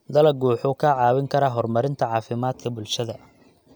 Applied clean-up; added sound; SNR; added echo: none; none; none; none.